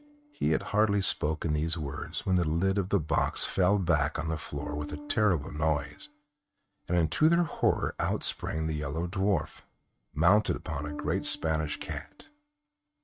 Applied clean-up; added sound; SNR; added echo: neural mask model RNNoise.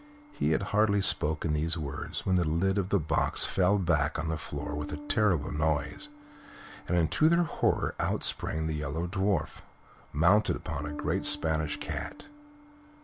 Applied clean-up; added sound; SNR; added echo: none; Bass guitar; 18 dB; none.